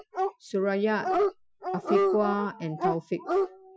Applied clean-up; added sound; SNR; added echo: classical method Wiener filter.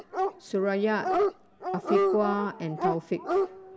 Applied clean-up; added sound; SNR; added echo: none; Dog; -1 dB; none.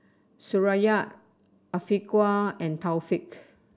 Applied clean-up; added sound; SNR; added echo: none; none; none; none.